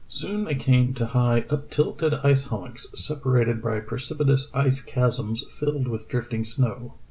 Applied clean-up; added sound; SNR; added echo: none; none; none; none.